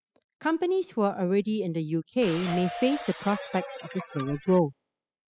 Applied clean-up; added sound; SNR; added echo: classical method spectral subtraction.